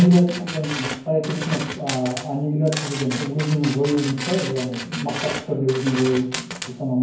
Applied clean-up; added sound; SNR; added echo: none; Tools; 10 dB; reverberation time 0.9 s.